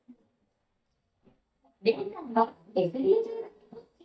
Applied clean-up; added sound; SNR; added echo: neural mask model DeepFilterNet 3.